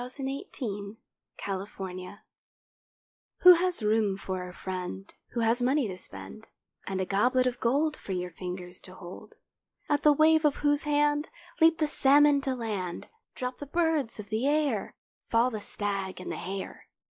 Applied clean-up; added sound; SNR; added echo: neural mask model Resemble Enhance denoiser.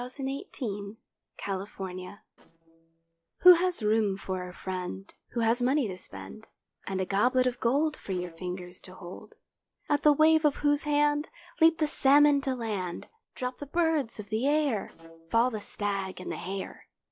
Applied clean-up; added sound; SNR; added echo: neural separator model SepFormer DNS4.